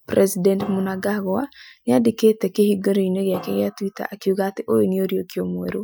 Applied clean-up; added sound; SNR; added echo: classical method Wiener filter.